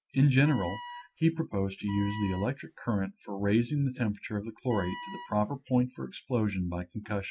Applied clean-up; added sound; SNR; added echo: none; Wind instrument, woodwind instrument; 15 dB; none.